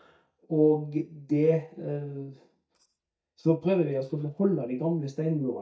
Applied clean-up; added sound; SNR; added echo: neural mask model DeepFilterNet 3.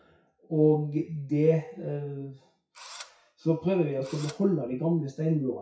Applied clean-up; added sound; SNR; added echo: classical method WPE with log-MMSE.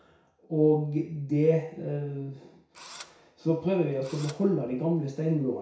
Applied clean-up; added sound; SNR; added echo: none; Engine / Drill; 19 dB; reverberation time 0.6 s.